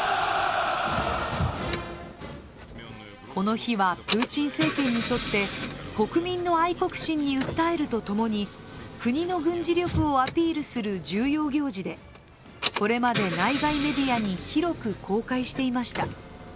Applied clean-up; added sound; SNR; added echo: none; Engine / Car; 9 dB; none.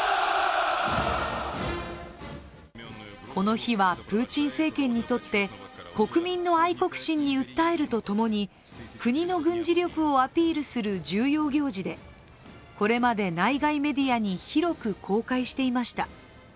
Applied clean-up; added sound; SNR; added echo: none; none; none; none.